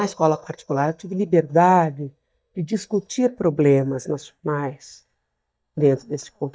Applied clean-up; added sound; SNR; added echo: neural mask model DeepFilterNet 3.